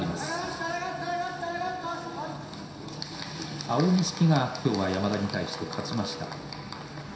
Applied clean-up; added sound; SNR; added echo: none; Domestic sounds, home sounds; 18 dB; reverberation time 0.7 s.